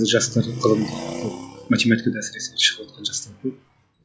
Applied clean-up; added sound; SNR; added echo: classical method log-MMSE.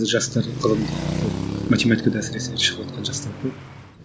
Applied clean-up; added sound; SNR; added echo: none; Traffic noise, roadway noise; 5 dB; none.